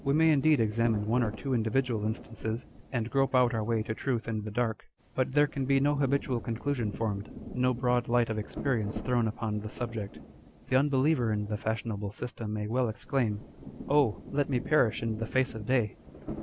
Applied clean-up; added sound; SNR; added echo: none; Rain; 15 dB; none.